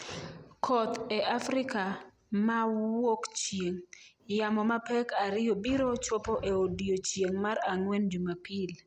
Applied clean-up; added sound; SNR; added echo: none; none; none; none.